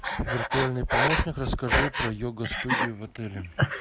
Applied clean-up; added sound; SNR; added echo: none; Breathing; -1 dB; none.